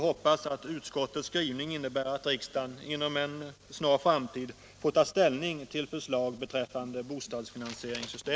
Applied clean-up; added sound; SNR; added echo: none; none; none; none.